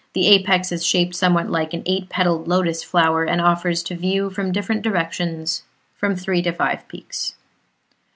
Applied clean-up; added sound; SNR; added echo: none; none; none; none.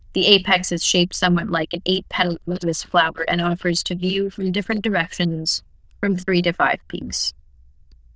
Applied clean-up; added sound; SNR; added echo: neural diffusion model UNIVERSE++.